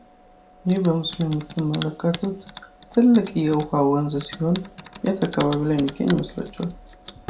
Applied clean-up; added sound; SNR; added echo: none; Typing; 12 dB; reverberation time 0.2 s.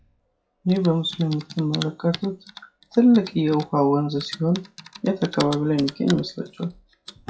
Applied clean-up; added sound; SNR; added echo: classical method WPE with log-MMSE.